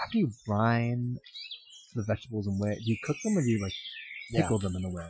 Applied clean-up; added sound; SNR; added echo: classical method Wiener filter.